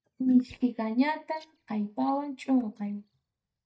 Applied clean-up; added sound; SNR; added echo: neural mask model DeepFilterNet 3.